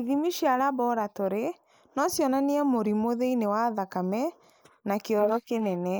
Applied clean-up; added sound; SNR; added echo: neural mask model Resemble Enhance denoiser.